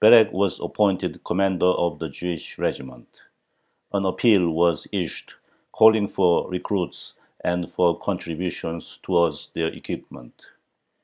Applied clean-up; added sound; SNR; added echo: none; none; none; none.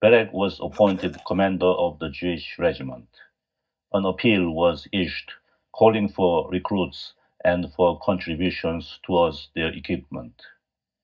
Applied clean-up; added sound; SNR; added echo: neural mask model DeepFilterNet 3.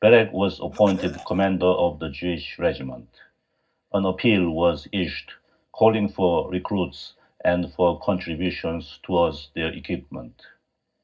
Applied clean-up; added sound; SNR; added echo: neural separator model SepFormer DNS4.